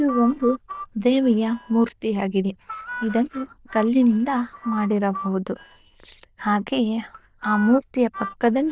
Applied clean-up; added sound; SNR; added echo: neural diffusion model UNIVERSE++.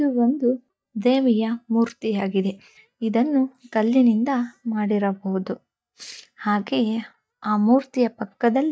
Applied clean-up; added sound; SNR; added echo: neural mask model DeepFilterNet 3.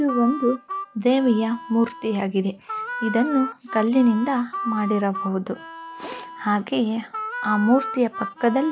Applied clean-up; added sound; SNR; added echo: none; Harmonica; 10 dB; none.